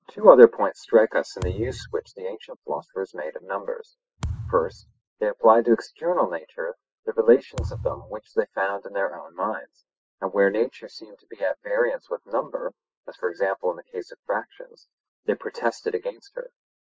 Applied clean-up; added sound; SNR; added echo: classical method spectral subtraction.